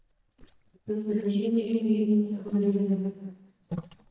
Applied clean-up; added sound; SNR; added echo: neural mask model DeepFilterNet 3.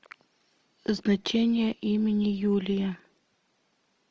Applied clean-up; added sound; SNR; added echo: none; none; none; none.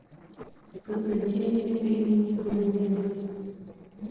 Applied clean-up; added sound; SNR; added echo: neural separator model SepFormer DNS4.